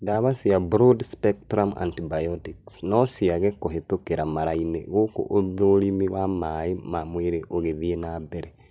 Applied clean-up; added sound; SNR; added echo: none; none; none; none.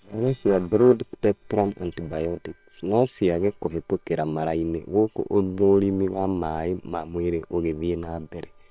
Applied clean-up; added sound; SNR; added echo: neural separator model SepFormer WHAM!.